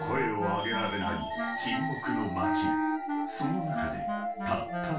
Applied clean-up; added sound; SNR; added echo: none; Wind instrument, woodwind instrument; 2 dB; reverberation time 0.3 s.